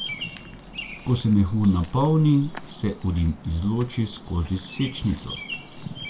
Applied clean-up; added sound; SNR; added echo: none; Bird vocalization, bird call, bird song; 15 dB; reverberation time 0.2 s.